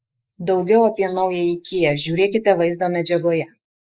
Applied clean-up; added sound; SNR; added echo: neural mask model Resemble Enhance denoiser.